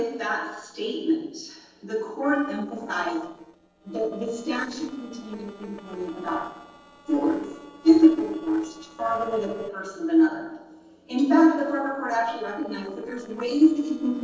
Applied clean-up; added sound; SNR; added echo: neural separator model SepFormer DNS4.